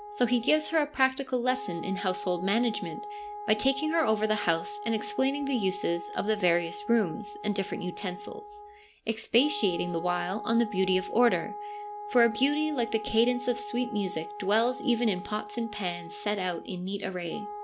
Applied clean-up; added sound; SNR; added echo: none; Wind instrument, woodwind instrument; 11 dB; none.